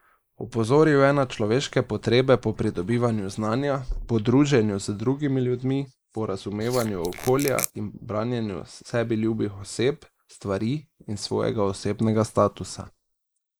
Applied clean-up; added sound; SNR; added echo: neural mask model Resemble Enhance denoiser.